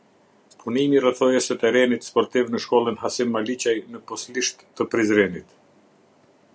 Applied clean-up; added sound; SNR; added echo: none; none; none; none.